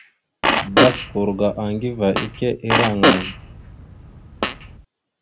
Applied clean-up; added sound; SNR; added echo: none; Fart; -2 dB; none.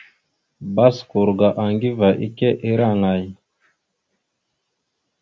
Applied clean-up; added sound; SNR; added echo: none; none; none; none.